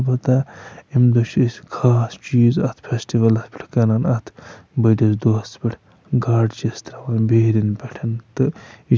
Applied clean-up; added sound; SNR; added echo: none; none; none; none.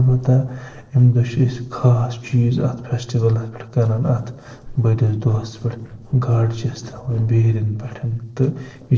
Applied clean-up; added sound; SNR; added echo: neural separator model SepFormer DNS4.